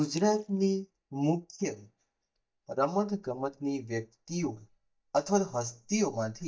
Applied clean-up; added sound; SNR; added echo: neural mask model DeepFilterNet 3.